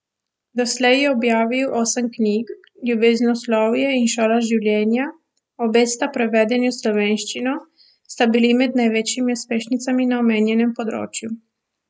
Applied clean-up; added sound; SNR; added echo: none; none; none; none.